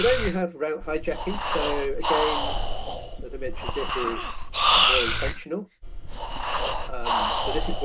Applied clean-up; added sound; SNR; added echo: none; Breathing; -5 dB; reverberation time 0.3 s.